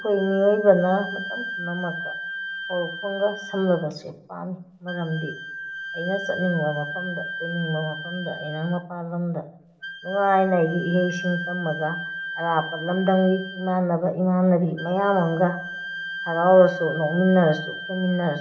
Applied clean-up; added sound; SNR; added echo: none; Wind instrument, woodwind instrument; 10 dB; reverberation time 0.6 s.